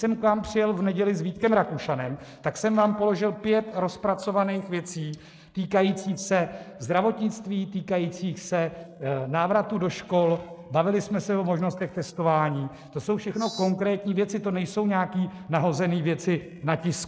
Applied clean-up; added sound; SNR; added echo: neural mask model Resemble Enhance denoiser.